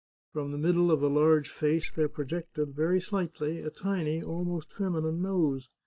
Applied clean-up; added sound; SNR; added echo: neural mask model DeepFilterNet 3.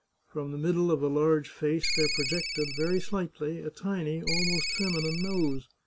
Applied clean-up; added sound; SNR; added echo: none; Ringtone; 1 dB; none.